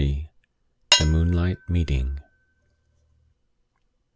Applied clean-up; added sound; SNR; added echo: none; Cutlery, silverware / Dishes, pots, and pans; 3 dB; none.